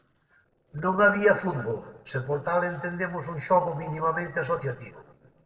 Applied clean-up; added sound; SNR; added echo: neural separator model SepFormer DNS4.